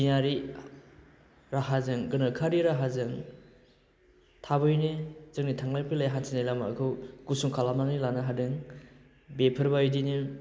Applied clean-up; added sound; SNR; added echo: none; none; none; none.